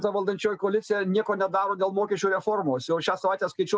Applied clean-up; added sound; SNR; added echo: none; none; none; none.